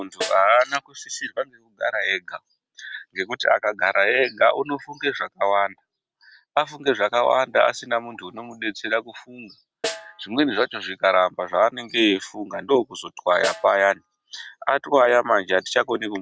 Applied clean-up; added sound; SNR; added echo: none; Snare drum; 14 dB; none.